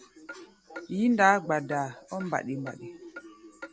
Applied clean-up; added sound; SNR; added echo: none; Clock; 19 dB; none.